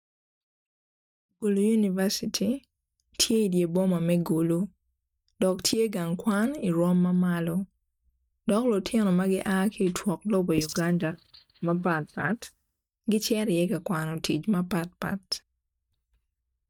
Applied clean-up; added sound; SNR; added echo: neural mask model DeepFilterNet 3.